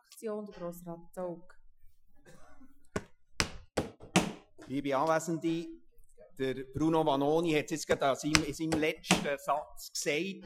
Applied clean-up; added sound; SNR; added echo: classical method Wiener filter.